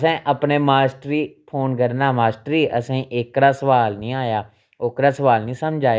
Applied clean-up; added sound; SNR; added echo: none; none; none; none.